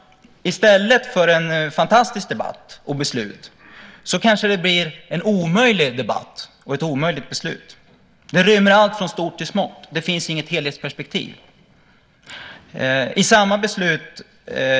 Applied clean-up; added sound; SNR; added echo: none; none; none; none.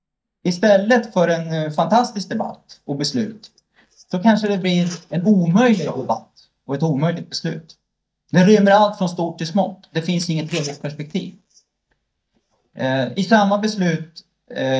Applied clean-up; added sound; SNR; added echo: neural mask model DeepFilterNet 3.